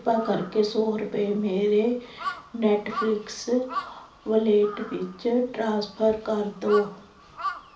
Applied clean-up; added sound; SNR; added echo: none; Crow; 13 dB; reverberation time 0.4 s.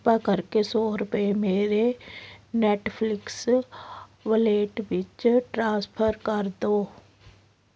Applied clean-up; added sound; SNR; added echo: none; none; none; none.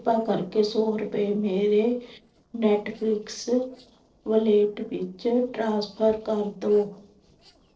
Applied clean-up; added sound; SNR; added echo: neural separator model SepFormer DNS4.